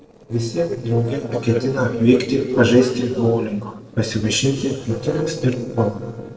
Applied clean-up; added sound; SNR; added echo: neural separator model SepFormer DNS4.